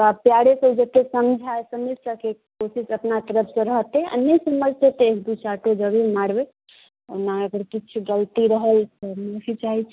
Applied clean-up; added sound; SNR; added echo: none; none; none; none.